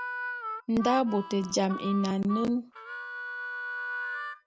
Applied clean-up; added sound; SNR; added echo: none; Harmonica; 7 dB; none.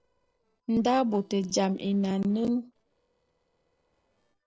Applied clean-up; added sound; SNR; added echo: neural separator model SepFormer DNS4.